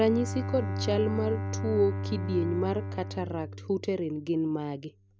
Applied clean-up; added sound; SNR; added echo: none; Bowed string instrument; 5 dB; none.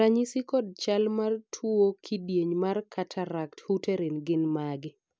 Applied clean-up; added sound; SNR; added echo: none; none; none; none.